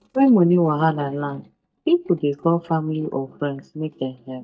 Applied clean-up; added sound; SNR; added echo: neural mask model DeepFilterNet 3.